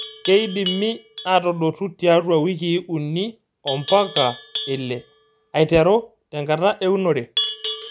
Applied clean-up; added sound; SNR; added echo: none; Livestock, farm animals, working animals; 11 dB; none.